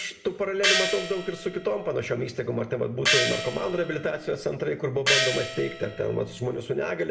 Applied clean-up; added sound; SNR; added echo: none; Gong; 0 dB; reverberation time 0.8 s.